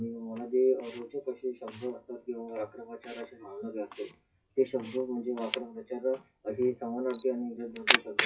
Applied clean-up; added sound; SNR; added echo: classical method WPE with log-MMSE.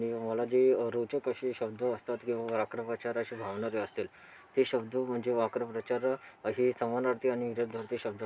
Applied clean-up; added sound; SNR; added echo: none; none; none; none.